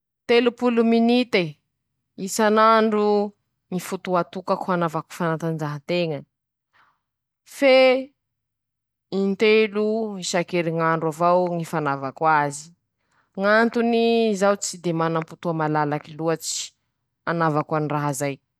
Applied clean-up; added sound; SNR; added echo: none; none; none; none.